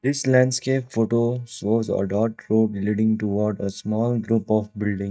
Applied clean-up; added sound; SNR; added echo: neural mask model DeepFilterNet 3.